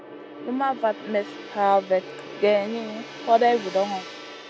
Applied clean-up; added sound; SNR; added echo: none; Gong; 13 dB; none.